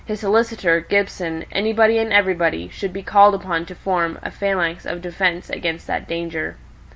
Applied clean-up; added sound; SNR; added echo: none; none; none; none.